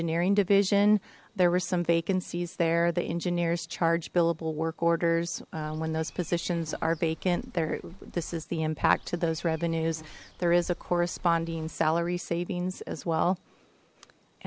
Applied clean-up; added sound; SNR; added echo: none; Walk, footsteps / Insect; 20 dB; none.